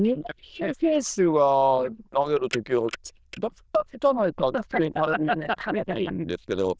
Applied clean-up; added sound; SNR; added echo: neural diffusion model UNIVERSE++.